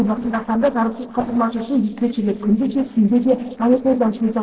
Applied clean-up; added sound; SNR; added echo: neural separator model SepFormer DNS4.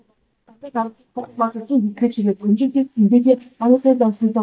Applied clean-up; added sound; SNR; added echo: neural mask model DeepFilterNet 3.